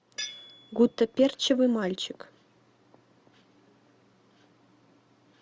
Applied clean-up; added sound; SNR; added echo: none; Tools; 17 dB; none.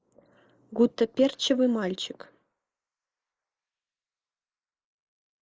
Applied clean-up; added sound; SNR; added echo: neural mask model Resemble Enhance denoiser.